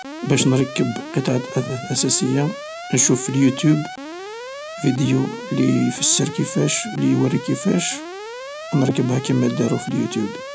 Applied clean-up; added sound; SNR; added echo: none; Alarm; 12 dB; none.